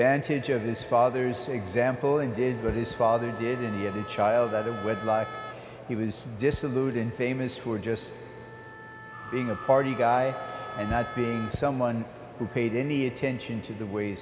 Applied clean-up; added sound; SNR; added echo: none; Wind instrument, woodwind instrument + Bass drum; 16 dB; none.